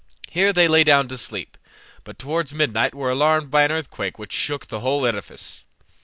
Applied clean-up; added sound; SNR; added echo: none; none; none; none.